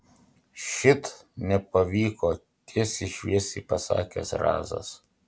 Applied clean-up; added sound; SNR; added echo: none; none; none; none.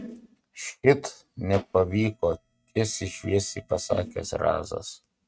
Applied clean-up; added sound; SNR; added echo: neural mask model RNNoise.